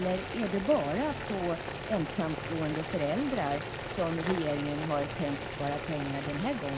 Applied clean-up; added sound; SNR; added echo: none; Boiling; 5 dB; none.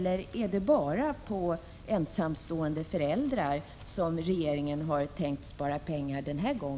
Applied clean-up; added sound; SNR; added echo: none; none; none; none.